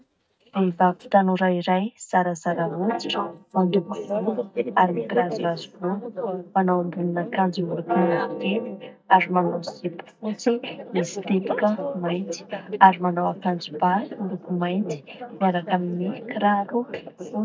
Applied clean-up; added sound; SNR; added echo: neural mask model DeepFilterNet 3.